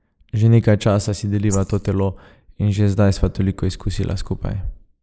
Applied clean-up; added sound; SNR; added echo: neural mask model Resemble Enhance denoiser.